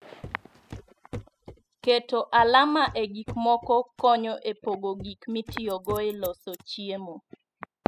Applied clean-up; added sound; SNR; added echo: classical method spectral subtraction.